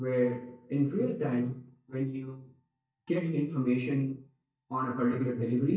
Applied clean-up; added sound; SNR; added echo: neural mask model DeepFilterNet 3.